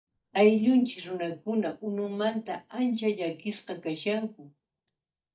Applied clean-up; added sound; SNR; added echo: neural mask model DeepFilterNet 3.